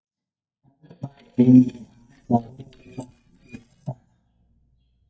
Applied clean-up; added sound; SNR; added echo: neural mask model DeepFilterNet 3.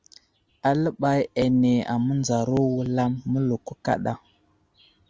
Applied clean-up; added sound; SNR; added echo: none; none; none; none.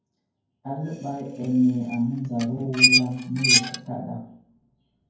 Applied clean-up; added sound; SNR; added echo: none; Squeak; -3 dB; reverberation time 0.9 s.